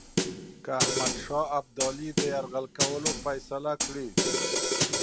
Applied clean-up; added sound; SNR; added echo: none; Snare drum; -3 dB; none.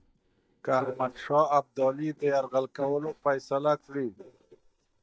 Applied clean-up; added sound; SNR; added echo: neural mask model DeepFilterNet 3.